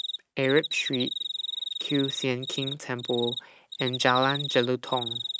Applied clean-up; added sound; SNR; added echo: neural mask model RNNoise.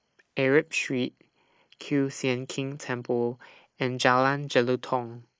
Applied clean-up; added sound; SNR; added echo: neural mask model Resemble Enhance denoiser.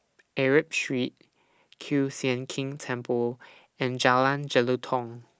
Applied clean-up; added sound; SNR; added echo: none; none; none; none.